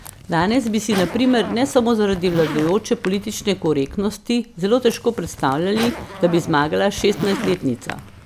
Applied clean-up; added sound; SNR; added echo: none; Zipper (clothing); 13 dB; none.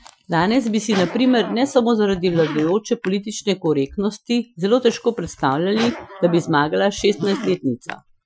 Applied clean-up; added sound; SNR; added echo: classical method Wiener filter.